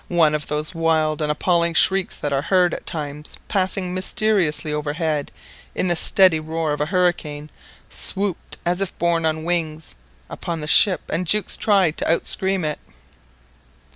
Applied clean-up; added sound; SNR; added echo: none; none; none; none.